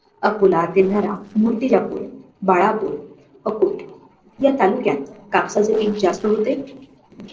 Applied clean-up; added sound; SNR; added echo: neural separator model SepFormer DNS4.